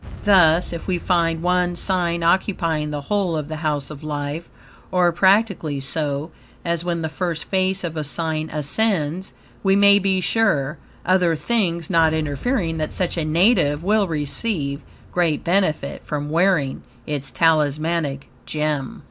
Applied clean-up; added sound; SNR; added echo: none; Boom; 19 dB; none.